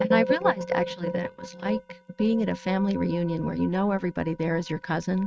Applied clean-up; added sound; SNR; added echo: neural mask model RNNoise.